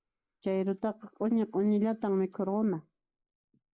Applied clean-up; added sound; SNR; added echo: neural mask model Resemble Enhance denoiser.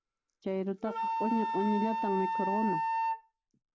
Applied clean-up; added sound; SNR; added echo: none; Wind instrument, woodwind instrument; 0 dB; none.